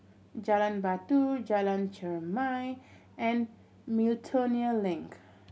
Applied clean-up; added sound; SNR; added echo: none; none; none; none.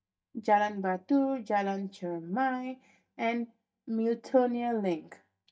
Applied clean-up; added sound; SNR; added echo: neural mask model DeepFilterNet 3.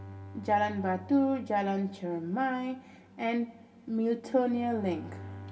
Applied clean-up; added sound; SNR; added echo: none; Bowed string instrument; 17 dB; reverberation time 1.2 s.